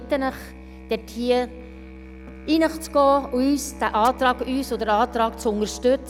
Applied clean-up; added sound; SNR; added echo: none; Musical instrument; 16 dB; none.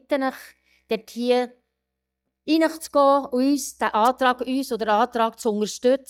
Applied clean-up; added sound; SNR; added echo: neural mask model DeepFilterNet 3.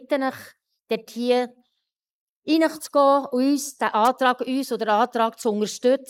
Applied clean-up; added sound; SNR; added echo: neural mask model Resemble Enhance denoiser.